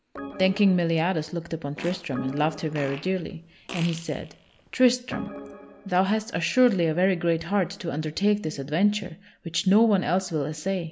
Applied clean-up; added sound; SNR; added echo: none; Fart + Organ; 15 dB; none.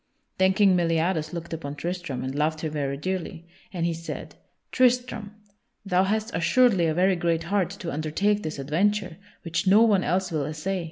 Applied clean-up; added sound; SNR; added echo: none; none; none; none.